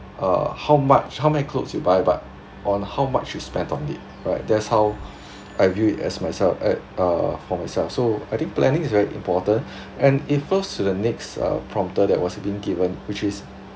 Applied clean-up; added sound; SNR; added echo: none; none; none; none.